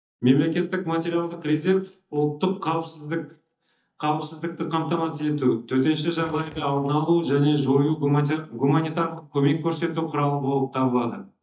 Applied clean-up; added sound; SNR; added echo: neural mask model DeepFilterNet 3.